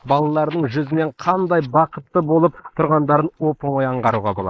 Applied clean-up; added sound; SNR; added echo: neural mask model Resemble Enhance denoiser.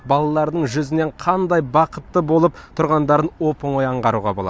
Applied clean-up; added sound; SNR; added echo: none; none; none; none.